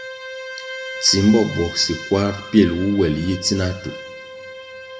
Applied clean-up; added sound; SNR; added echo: none; Bowed string instrument; 13 dB; reverberation time 1.0 s.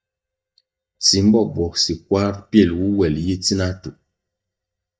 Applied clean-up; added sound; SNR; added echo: neural mask model DeepFilterNet 3.